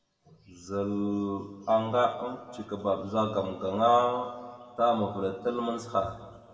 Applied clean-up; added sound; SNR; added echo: none; none; none; reverberation time 1.7 s.